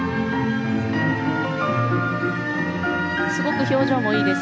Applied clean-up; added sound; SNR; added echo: none; none; none; none.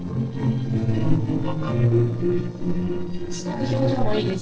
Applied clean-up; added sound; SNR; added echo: neural separator model SepFormer DNS4.